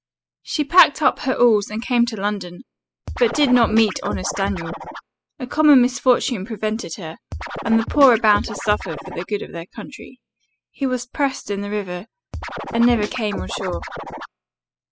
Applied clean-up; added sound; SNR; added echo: classical method spectral subtraction.